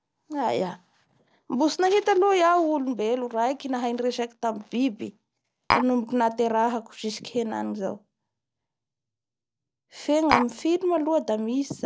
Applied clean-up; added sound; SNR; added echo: none; Tap; -2 dB; none.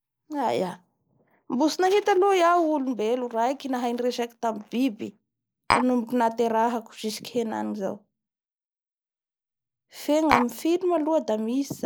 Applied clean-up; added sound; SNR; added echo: neural mask model Resemble Enhance denoiser.